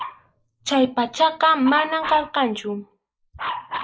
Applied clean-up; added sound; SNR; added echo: neural mask model Resemble Enhance denoiser.